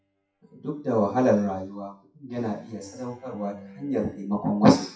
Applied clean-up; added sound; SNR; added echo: classical method WPE with log-MMSE.